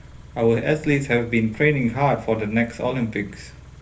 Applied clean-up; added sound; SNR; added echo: none; Idling / Car; 20 dB; reverberation time 0.3 s.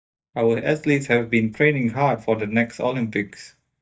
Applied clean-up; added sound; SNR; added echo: neural mask model DeepFilterNet 3.